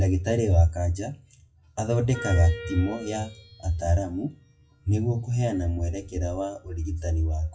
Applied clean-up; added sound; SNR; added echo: classical method WPE with log-MMSE.